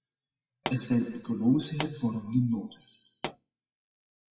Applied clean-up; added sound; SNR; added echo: classical method WPE with log-MMSE.